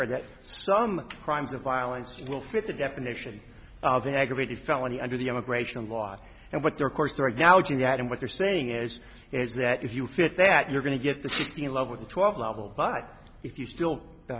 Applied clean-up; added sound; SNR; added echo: none; none; none; none.